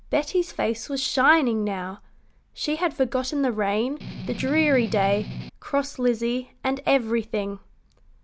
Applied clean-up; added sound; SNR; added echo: none; Strum; 8 dB; none.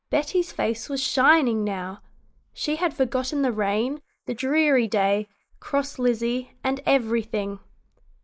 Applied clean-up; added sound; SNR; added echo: neural mask model Resemble Enhance denoiser.